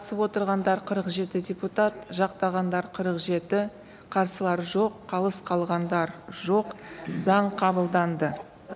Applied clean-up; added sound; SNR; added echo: none; none; none; none.